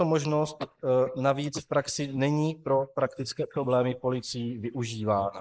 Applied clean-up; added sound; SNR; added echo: neural mask model Resemble Enhance denoiser.